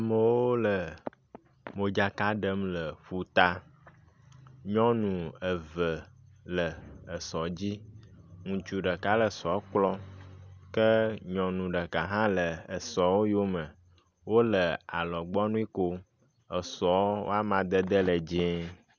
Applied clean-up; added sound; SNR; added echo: none; none; none; none.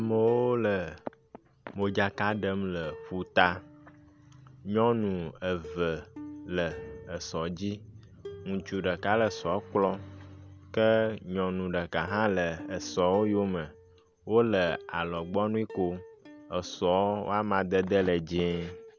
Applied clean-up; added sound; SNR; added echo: none; Plucked string instrument; 18 dB; none.